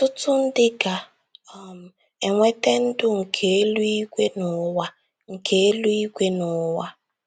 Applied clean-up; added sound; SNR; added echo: none; none; none; none.